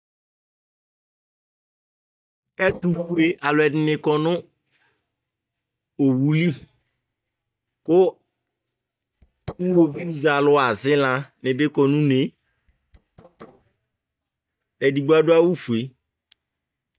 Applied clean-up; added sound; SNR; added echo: neural mask model DeepFilterNet 3.